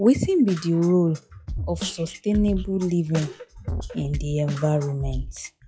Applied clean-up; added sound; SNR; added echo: classical method log-MMSE.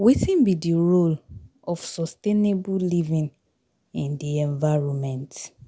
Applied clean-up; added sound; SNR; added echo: none; none; none; none.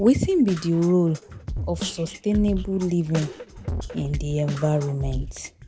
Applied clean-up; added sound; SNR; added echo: none; Drum kit; 9 dB; none.